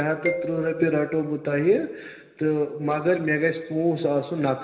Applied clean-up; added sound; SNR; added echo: none; Marimba, xylophone; 13 dB; reverberation time 2.4 s.